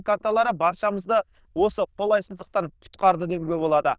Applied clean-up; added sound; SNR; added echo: neural diffusion model UNIVERSE++.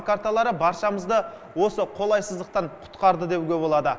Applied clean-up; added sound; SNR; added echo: none; none; none; none.